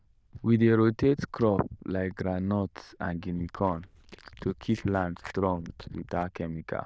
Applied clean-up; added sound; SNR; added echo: neural diffusion model UNIVERSE++.